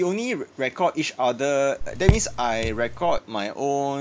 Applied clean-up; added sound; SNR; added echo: none; Raindrop / Drip; 0 dB; none.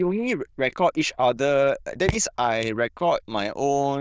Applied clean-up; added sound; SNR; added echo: neural diffusion model UNIVERSE++.